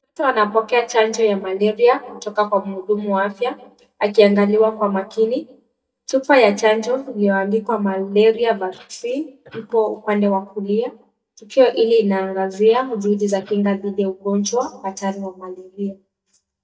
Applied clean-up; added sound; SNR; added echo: neural mask model DeepFilterNet 3.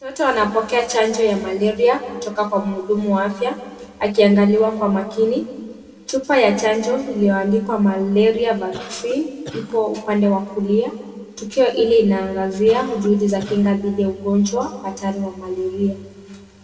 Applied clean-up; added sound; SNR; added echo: none; Cough; 18 dB; reverberation time 1.4 s.